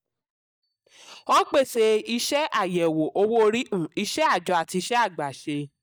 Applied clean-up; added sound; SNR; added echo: neural mask model DeepFilterNet 3.